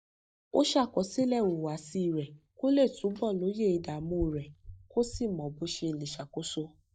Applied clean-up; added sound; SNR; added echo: neural mask model DeepFilterNet 3.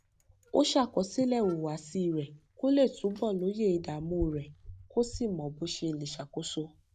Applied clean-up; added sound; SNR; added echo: none; Bicycle; 18 dB; none.